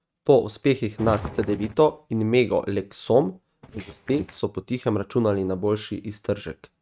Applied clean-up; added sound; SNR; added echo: neural mask model RNNoise.